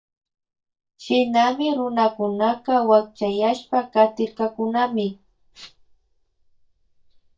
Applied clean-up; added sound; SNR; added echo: neural mask model DeepFilterNet 3.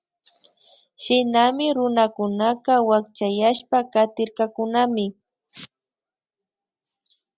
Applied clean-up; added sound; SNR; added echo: none; none; none; none.